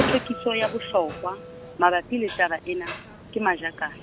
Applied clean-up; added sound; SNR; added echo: none; Dishes, pots, and pans; 8 dB; none.